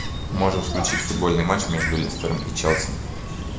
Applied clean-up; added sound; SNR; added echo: none; Bird; 4 dB; reverberation time 0.6 s.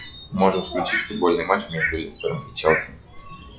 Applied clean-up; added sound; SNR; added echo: classical method WPE with log-MMSE.